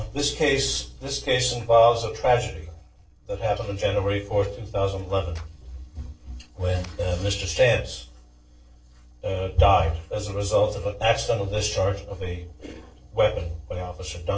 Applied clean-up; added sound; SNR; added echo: neural separator model SepFormer DNS4.